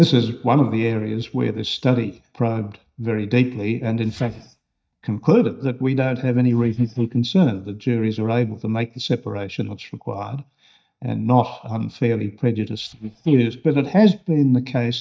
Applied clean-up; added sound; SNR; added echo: neural mask model DeepFilterNet 3.